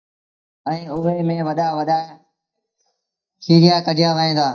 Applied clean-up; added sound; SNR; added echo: neural mask model DeepFilterNet 3.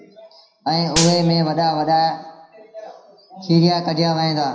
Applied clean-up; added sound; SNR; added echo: none; Gunshot, gunfire; 7 dB; reverberation time 0.7 s.